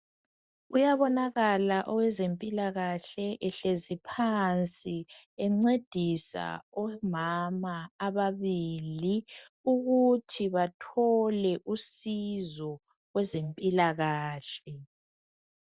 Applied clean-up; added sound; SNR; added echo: none; none; none; none.